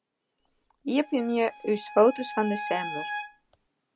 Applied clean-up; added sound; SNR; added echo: none; Bowed string instrument; 11 dB; none.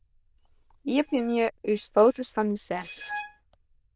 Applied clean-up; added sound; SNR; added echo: neural diffusion model UNIVERSE++.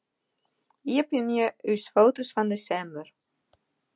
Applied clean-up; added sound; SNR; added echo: none; none; none; none.